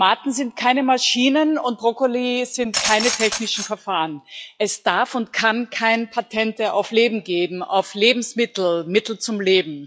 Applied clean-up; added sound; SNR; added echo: classical method log-MMSE.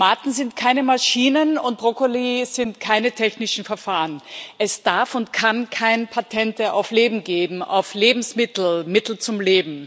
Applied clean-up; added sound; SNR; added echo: none; none; none; none.